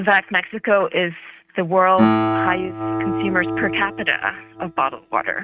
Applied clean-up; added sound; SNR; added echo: neural mask model RNNoise.